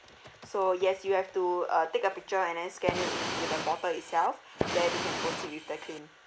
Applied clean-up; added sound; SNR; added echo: none; Fire; 3 dB; none.